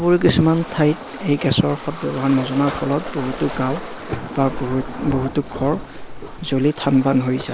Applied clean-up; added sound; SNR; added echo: none; Waves, surf; 10 dB; none.